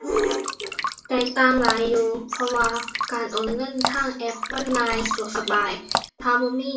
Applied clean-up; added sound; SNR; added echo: none; Drip; 7 dB; reverberation time 0.4 s.